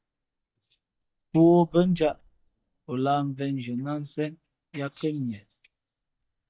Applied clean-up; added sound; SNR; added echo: neural mask model DeepFilterNet 3.